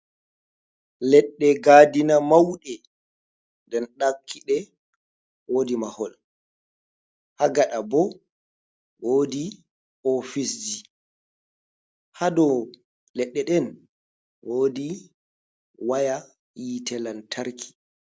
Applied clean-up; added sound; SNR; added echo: none; none; none; none.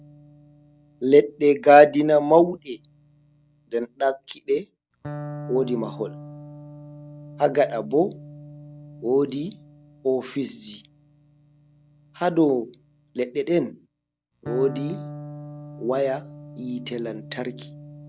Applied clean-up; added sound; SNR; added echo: none; Electric guitar; 17 dB; none.